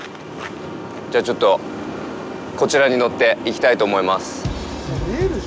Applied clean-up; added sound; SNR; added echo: none; none; none; none.